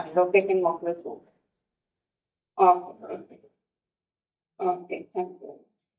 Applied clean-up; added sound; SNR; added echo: neural mask model DeepFilterNet 3.